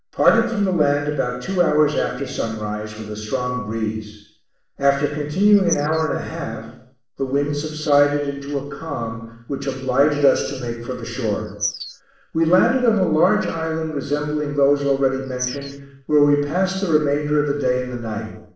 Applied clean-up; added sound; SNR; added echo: neural separator model SepFormer DNS4.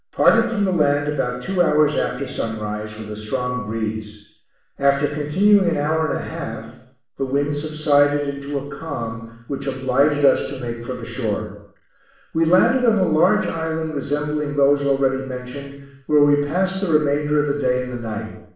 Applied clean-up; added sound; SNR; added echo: none; Bird vocalization, bird call, bird song; 5 dB; reverberation time 0.6 s.